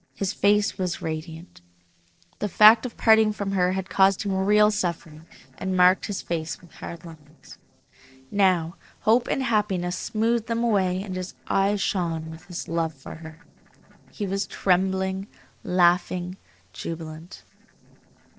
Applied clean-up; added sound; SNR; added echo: neural separator model SepFormer DNS4.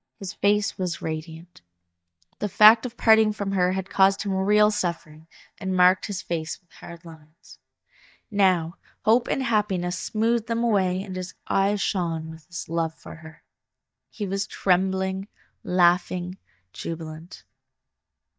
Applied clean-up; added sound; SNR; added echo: neural mask model DeepFilterNet 3.